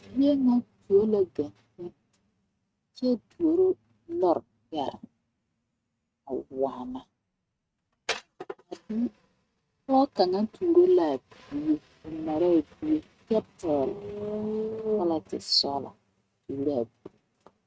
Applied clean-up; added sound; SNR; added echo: neural mask model RNNoise.